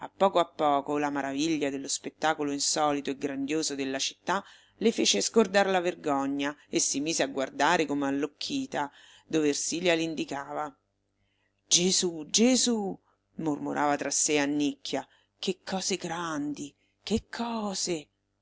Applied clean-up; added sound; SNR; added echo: none; none; none; none.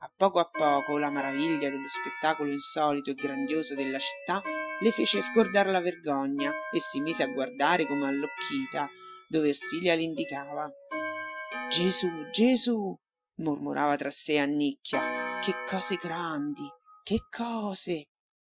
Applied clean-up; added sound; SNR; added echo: classical method Wiener filter.